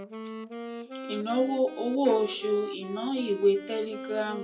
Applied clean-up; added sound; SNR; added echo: none; Wind instrument, woodwind instrument; 11 dB; reverberation time 0.2 s.